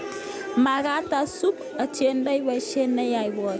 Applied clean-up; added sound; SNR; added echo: none; none; none; none.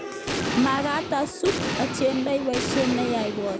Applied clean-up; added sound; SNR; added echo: none; Explosion; 4 dB; none.